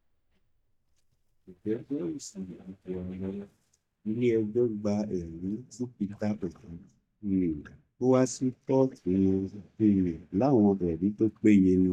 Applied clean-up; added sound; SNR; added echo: neural mask model DeepFilterNet 3.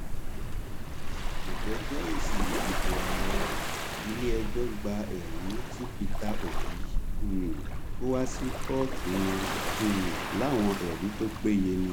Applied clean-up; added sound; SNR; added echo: none; Waves, surf; -3 dB; none.